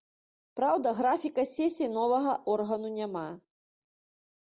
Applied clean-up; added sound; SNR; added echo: none; none; none; none.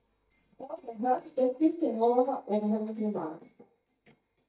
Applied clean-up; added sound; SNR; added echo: neural mask model DeepFilterNet 3.